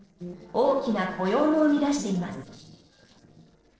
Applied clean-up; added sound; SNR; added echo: neural separator model SepFormer DNS4.